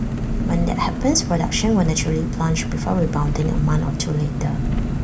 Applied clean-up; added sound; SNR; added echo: none; Engine; 1 dB; reverberation time 0.4 s.